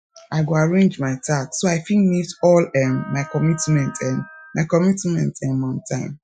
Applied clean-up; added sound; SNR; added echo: classical method Wiener filter.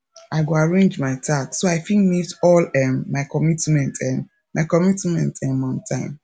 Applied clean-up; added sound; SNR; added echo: none; none; none; none.